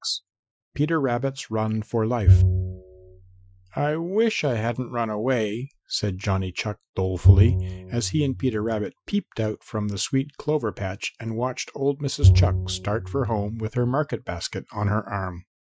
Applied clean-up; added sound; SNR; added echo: classical method Wiener filter.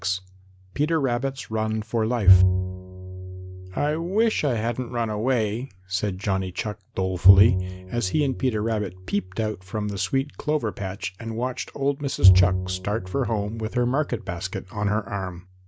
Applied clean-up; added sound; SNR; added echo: none; Bowed string instrument; 1 dB; none.